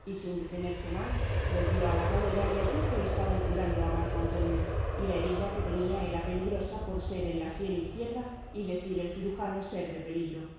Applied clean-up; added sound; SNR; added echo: none; Aircraft; -1 dB; reverberation time 1.1 s.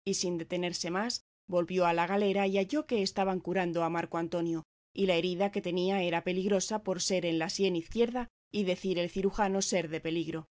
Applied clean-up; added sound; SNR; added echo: none; none; none; none.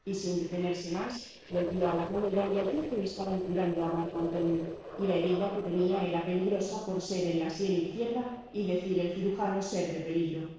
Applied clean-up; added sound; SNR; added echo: neural separator model SepFormer DNS4.